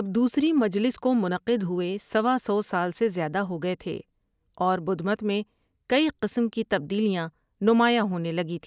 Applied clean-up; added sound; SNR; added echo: none; none; none; none.